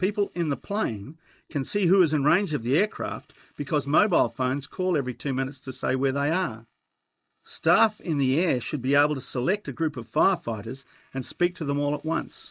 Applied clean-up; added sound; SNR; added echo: neural mask model Resemble Enhance denoiser.